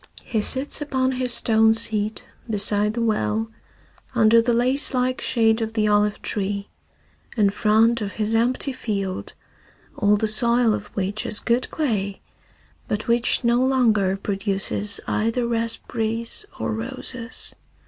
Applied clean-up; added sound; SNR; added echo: none; none; none; none.